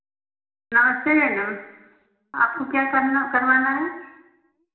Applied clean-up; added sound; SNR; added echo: none; none; none; reverberation time 1.0 s.